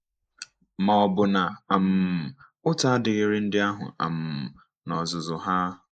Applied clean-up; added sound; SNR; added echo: neural mask model Resemble Enhance denoiser.